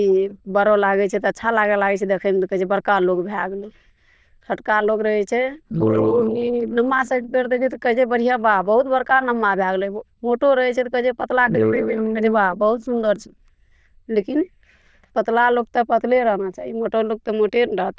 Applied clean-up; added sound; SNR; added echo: neural diffusion model UNIVERSE++.